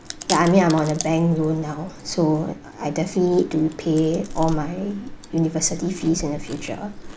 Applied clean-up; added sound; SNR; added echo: none; Chewing, mastication; 13 dB; none.